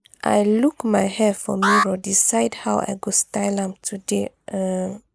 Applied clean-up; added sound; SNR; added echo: neural mask model Resemble Enhance denoiser.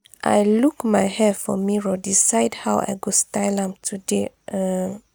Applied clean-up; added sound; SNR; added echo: none; none; none; none.